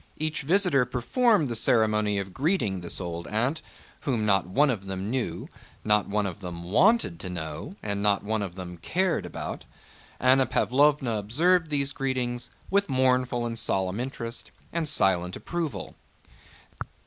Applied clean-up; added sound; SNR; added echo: none; none; none; none.